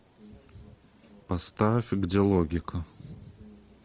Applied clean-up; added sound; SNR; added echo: none; none; none; none.